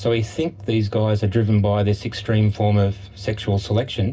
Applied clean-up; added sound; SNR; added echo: none; none; none; reverberation time 0.4 s.